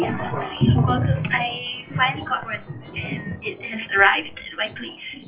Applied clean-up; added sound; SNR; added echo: classical method WPE with log-MMSE.